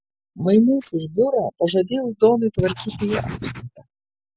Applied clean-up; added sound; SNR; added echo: neural mask model Resemble Enhance denoiser.